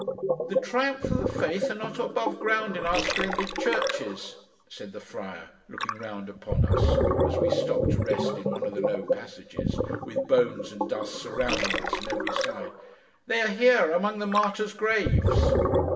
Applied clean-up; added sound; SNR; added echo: none; Gurgling; -2 dB; reverberation time 0.8 s.